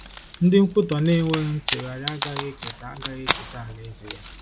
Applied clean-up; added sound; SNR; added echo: none; Wood; 9 dB; none.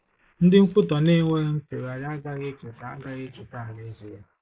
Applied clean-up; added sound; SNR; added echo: neural mask model Resemble Enhance denoiser.